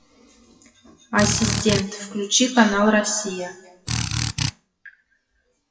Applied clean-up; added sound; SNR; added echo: classical method WPE with log-MMSE.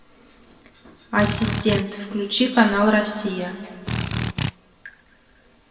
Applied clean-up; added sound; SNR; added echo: none; Drill; 1 dB; reverberation time 1.9 s.